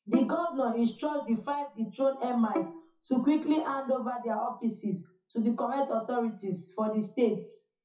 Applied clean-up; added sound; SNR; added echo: classical method WPE with log-MMSE.